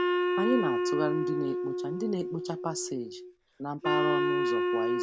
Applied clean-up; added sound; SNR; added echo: none; Wind instrument, woodwind instrument; -4 dB; none.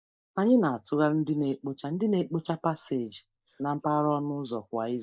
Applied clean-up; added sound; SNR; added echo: neural mask model Resemble Enhance denoiser.